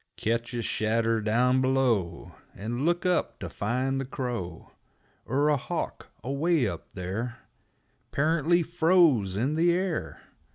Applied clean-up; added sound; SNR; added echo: none; none; none; none.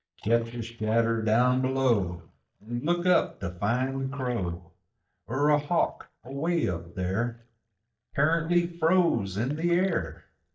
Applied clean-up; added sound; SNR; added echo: neural mask model DeepFilterNet 3.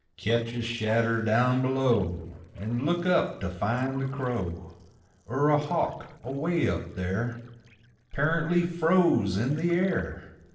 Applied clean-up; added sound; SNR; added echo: neural separator model SepFormer DNS4.